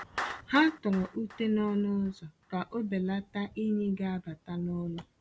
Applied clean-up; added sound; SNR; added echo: none; Clapping; 15 dB; none.